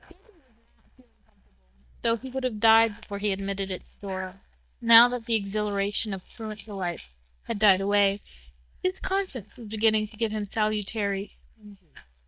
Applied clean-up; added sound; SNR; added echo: neural mask model DeepFilterNet 3.